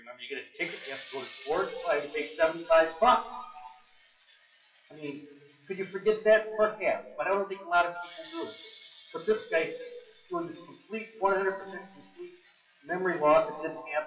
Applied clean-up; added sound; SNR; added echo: classical method WPE with log-MMSE.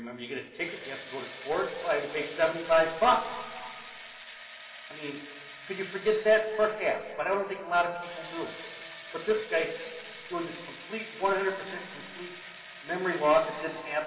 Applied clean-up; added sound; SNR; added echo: none; Engine / Drill; 16 dB; reverberation time 2.1 s.